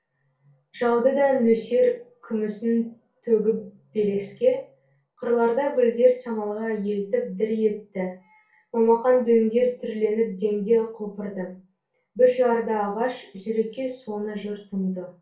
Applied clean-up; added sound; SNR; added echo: none; none; none; reverberation time 0.2 s.